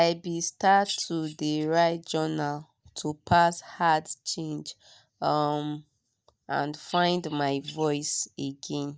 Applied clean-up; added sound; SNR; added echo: neural mask model DeepFilterNet 3.